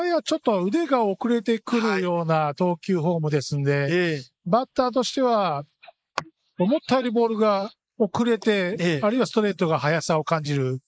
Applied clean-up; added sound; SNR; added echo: neural mask model Resemble Enhance denoiser.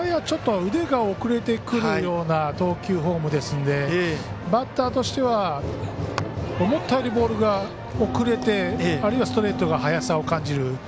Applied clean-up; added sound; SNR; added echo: none; Wind instrument, woodwind instrument; 9 dB; none.